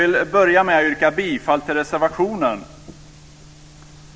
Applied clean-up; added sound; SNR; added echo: none; none; none; none.